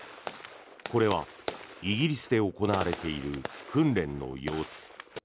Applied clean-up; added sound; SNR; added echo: none; none; none; none.